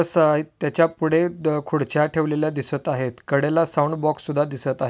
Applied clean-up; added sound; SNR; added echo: none; none; none; none.